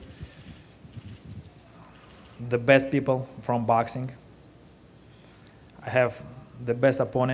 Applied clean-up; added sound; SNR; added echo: none; none; none; none.